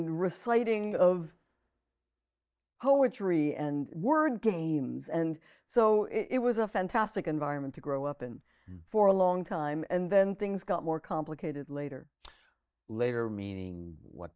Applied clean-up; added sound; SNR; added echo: neural mask model DeepFilterNet 3.